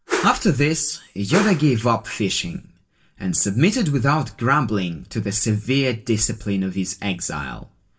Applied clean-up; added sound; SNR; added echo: none; Whoosh, swoosh, swish; 8 dB; reverberation time 0.2 s.